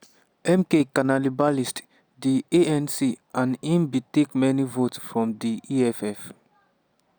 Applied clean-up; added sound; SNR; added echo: none; none; none; none.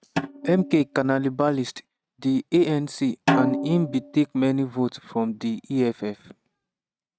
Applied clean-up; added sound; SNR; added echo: neural mask model RNNoise.